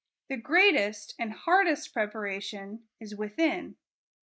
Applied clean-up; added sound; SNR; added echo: neural mask model Resemble Enhance denoiser.